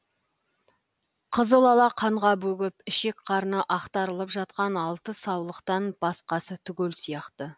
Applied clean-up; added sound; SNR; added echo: none; none; none; none.